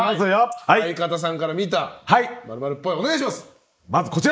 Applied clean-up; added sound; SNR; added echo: neural mask model Resemble Enhance denoiser.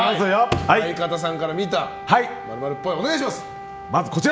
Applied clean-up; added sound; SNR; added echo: none; Wind instrument, woodwind instrument; 12 dB; none.